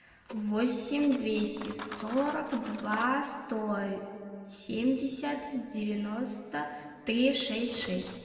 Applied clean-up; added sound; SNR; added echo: none; Cutlery, silverware; 18 dB; reverberation time 1.9 s.